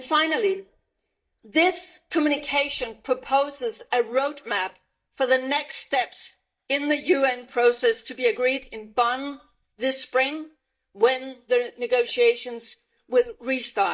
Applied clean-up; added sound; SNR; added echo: neural mask model DeepFilterNet 3.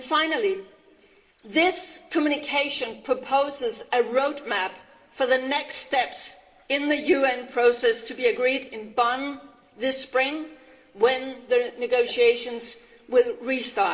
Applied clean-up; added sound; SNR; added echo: neural separator model SepFormer DNS4.